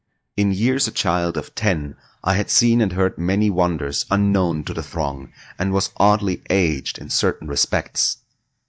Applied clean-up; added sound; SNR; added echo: neural mask model DeepFilterNet 3.